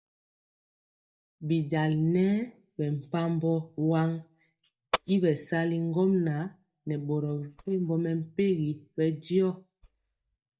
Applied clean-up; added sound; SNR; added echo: neural mask model DeepFilterNet 3.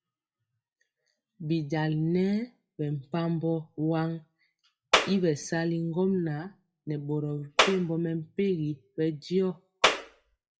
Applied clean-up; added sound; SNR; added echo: classical method WPE with log-MMSE.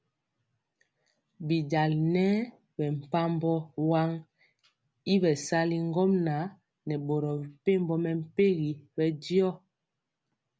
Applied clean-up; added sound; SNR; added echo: none; none; none; none.